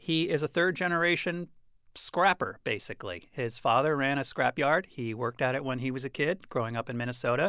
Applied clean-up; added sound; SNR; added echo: none; none; none; none.